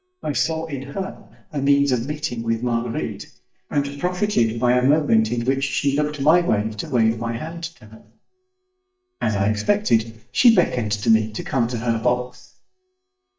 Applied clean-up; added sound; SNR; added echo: neural mask model DeepFilterNet 3.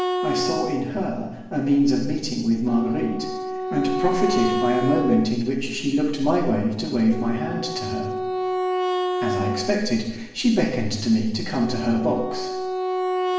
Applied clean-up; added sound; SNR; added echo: none; Wind instrument, woodwind instrument; 5 dB; reverberation time 0.9 s.